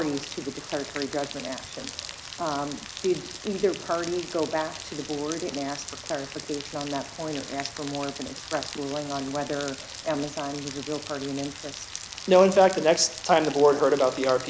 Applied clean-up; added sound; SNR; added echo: none; Rain; 12 dB; none.